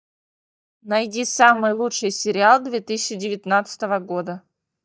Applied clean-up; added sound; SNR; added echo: neural mask model DeepFilterNet 3.